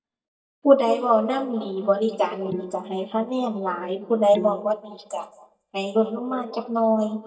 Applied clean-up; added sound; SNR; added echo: neural mask model DeepFilterNet 3.